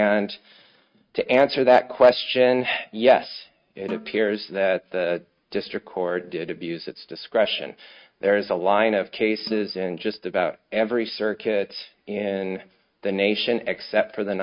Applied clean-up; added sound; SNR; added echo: neural mask model RNNoise.